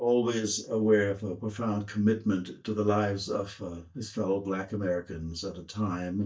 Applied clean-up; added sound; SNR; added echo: neural mask model DeepFilterNet 3.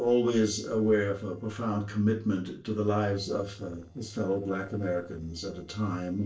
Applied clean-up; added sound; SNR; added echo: neural separator model SepFormer DNS4.